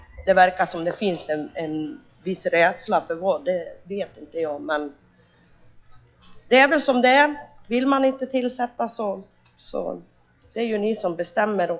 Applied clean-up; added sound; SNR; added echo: classical method log-MMSE.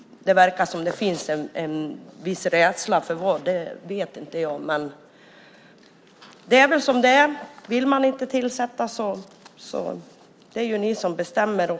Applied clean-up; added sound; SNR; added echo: none; none; none; none.